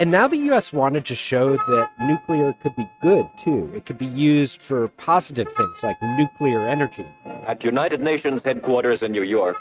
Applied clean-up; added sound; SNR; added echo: neural mask model RNNoise.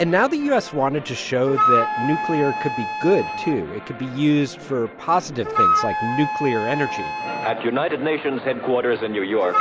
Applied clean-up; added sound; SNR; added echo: none; Wind instrument, woodwind instrument; 4 dB; none.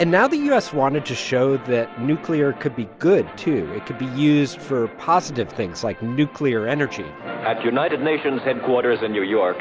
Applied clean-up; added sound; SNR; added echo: none; none; none; none.